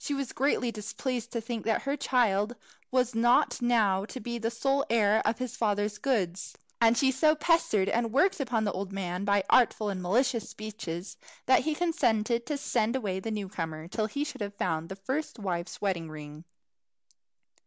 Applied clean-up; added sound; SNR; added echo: none; none; none; none.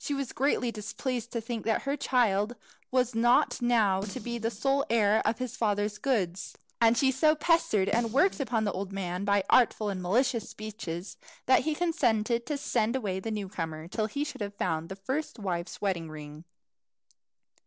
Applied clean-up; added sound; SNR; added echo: neural separator model SepFormer DNS4.